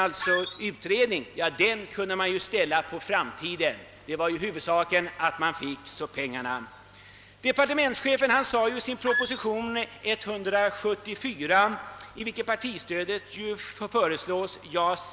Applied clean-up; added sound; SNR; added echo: none; Squeak; 3 dB; none.